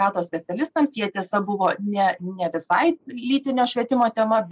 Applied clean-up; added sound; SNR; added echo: neural mask model Resemble Enhance denoiser.